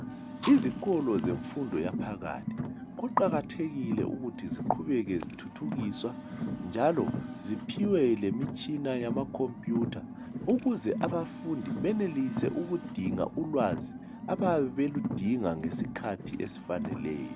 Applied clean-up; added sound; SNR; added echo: none; Fire + Car; 5 dB; none.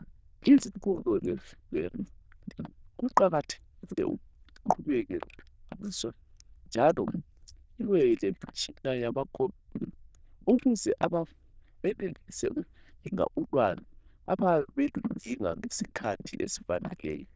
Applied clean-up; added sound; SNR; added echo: neural diffusion model UNIVERSE++.